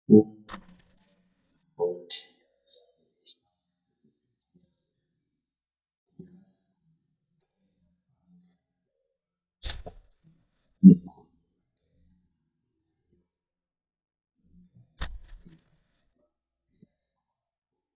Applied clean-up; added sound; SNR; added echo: neural mask model DeepFilterNet 3.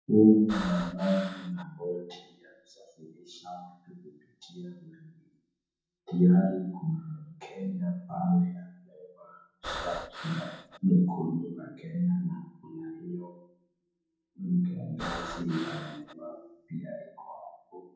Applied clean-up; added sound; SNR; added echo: none; Breathing; 9 dB; reverberation time 0.9 s.